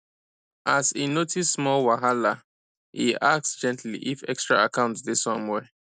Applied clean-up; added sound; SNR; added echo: none; none; none; none.